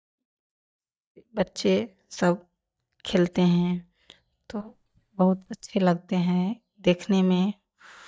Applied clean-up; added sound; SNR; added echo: neural mask model DeepFilterNet 3.